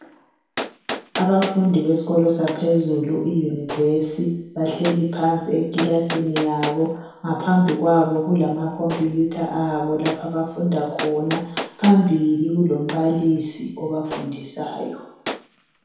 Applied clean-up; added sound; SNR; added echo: none; Gunshot, gunfire; 13 dB; reverberation time 2.0 s.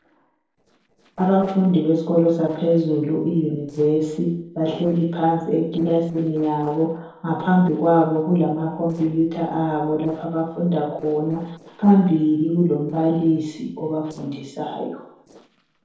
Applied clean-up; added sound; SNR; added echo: neural separator model SepFormer DNS4.